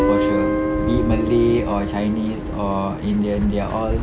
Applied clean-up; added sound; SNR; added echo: none; Guitar; 3 dB; none.